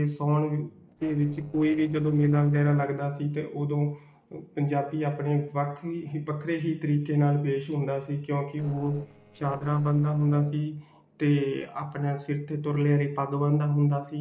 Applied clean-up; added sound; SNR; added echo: neural separator model SepFormer DNS4.